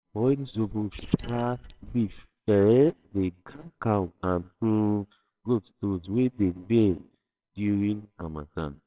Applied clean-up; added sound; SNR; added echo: neural separator model SepFormer WHAMR!.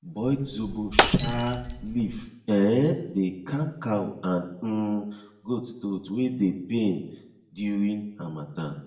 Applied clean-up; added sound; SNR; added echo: none; Shatter; 1 dB; reverberation time 0.7 s.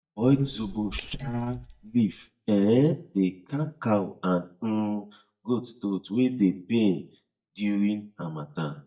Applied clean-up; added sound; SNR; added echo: neural mask model DeepFilterNet 3.